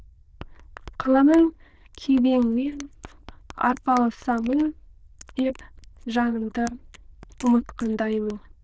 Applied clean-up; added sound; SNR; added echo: neural diffusion model UNIVERSE++.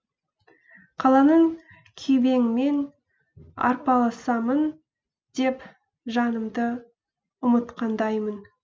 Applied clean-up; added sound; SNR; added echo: none; none; none; none.